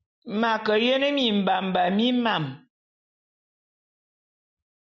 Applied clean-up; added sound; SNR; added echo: none; none; none; none.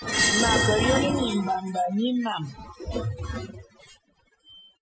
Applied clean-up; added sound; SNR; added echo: classical method Wiener filter.